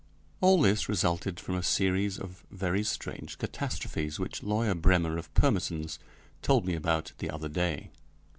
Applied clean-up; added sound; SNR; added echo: none; none; none; none.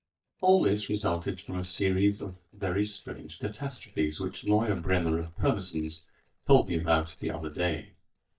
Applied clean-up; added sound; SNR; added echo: neural mask model DeepFilterNet 3.